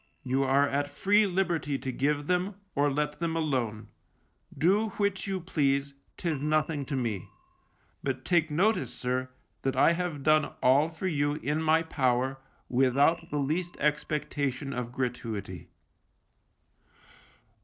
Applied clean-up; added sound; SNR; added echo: neural separator model SepFormer DNS4.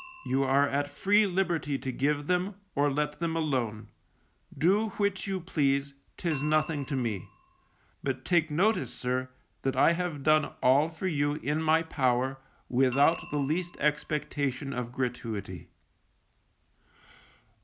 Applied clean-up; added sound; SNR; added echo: none; Bicycle bell; 13 dB; none.